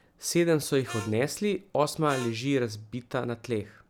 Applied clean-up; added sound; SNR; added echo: none; Harmonica; 14 dB; none.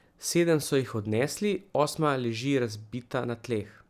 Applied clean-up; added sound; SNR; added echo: none; none; none; none.